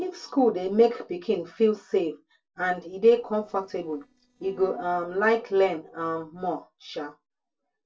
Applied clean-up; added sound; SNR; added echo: neural separator model SepFormer DNS4.